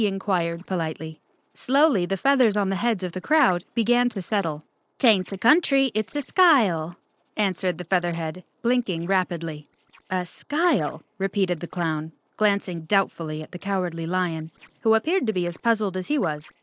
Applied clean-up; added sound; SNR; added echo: neural separator model SepFormer DNS4.